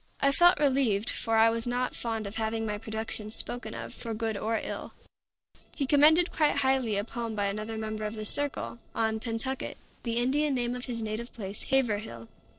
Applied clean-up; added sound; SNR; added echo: neural separator model SepFormer DNS4.